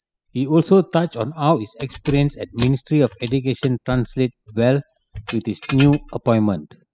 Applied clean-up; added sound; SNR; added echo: classical method spectral subtraction.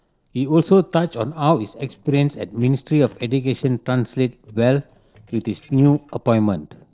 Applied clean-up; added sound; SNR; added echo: neural separator model SepFormer DNS4.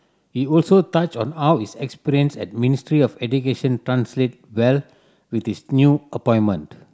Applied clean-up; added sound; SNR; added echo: none; none; none; none.